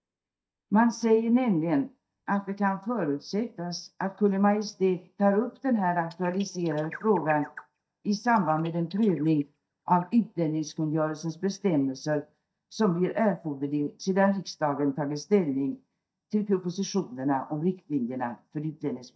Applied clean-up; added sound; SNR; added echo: neural mask model DeepFilterNet 3.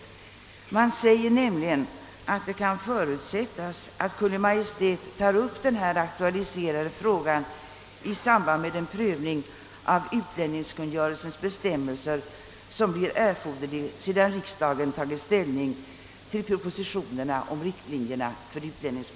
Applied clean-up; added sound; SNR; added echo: none; none; none; none.